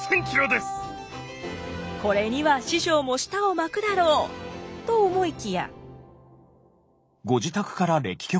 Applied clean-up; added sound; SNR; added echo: none; none; none; none.